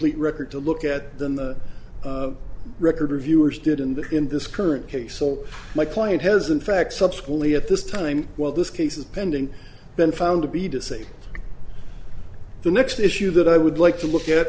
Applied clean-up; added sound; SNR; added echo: none; none; none; none.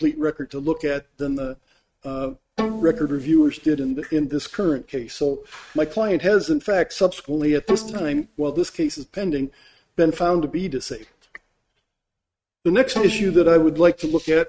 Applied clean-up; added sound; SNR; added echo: neural mask model RNNoise.